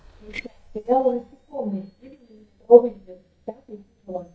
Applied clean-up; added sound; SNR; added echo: neural mask model DeepFilterNet 3.